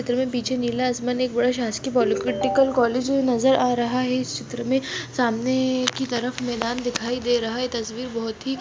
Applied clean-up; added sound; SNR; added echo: none; Ringtone; 5 dB; none.